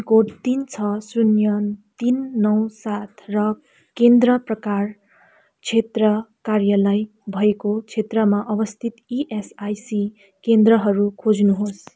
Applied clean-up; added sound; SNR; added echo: none; none; none; none.